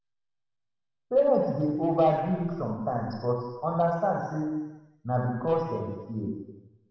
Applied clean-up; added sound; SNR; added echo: none; none; none; reverberation time 1.2 s.